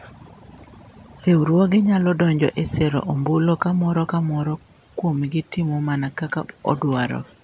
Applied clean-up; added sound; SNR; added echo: none; none; none; none.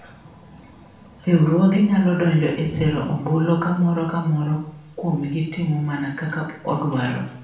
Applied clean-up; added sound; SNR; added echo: none; none; none; reverberation time 0.7 s.